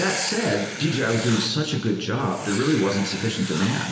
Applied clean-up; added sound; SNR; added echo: none; Writing; 9 dB; reverberation time 1.5 s.